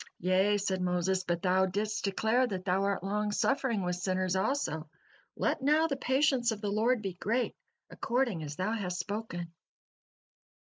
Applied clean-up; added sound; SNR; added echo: neural mask model Resemble Enhance denoiser.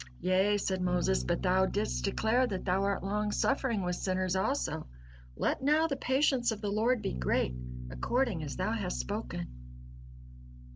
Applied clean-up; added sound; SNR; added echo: none; Bass guitar; 9 dB; none.